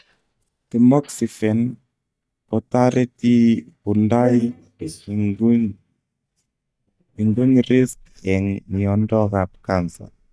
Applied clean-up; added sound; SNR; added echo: neural mask model DeepFilterNet 3.